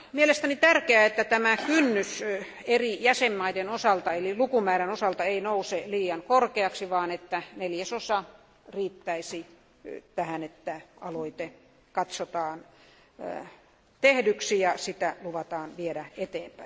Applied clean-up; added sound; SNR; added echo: none; none; none; none.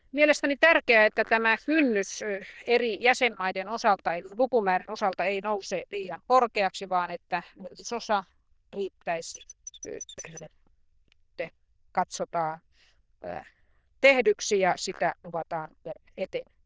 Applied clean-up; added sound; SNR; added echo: neural diffusion model UNIVERSE++.